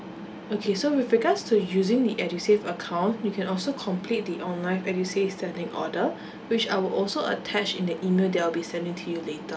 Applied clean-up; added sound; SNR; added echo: none; none; none; none.